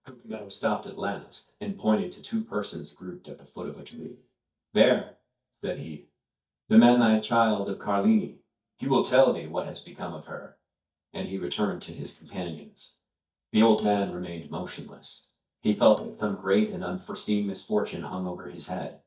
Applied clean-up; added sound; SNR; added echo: neural mask model DeepFilterNet 3.